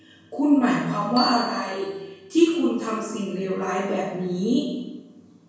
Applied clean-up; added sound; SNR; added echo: none; Bicycle bell; 17 dB; reverberation time 1.0 s.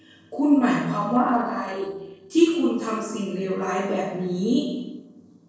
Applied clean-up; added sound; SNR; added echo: neural separator model SepFormer DNS4.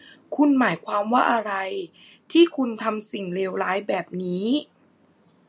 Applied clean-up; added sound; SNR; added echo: none; none; none; none.